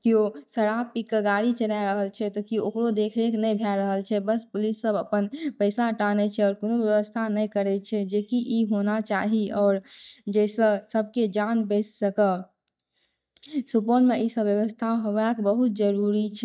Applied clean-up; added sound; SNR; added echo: neural mask model DeepFilterNet 3.